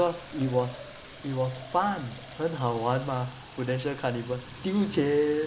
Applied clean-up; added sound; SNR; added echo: none; Fill (with liquid); 18 dB; none.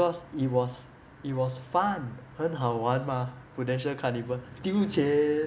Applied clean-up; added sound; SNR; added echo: none; none; none; none.